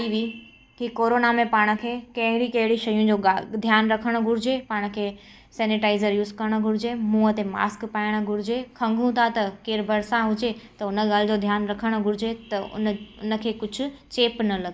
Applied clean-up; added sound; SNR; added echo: none; none; none; none.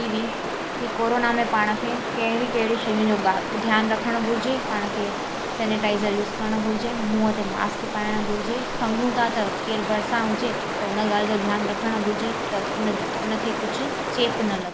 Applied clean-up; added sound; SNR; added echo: none; Stream; 2 dB; none.